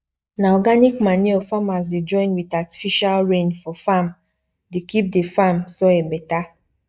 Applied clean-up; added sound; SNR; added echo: neural mask model DeepFilterNet 3.